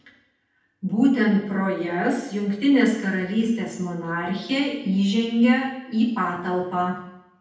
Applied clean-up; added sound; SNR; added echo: none; none; none; reverberation time 0.8 s.